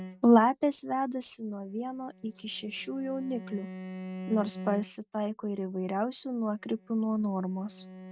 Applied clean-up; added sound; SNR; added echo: neural mask model RNNoise.